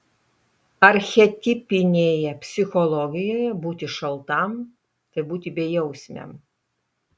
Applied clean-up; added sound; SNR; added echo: none; none; none; none.